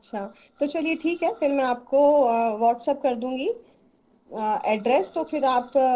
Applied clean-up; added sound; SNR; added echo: neural separator model SepFormer DNS4.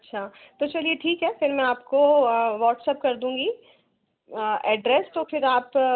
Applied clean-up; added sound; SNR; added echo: none; none; none; none.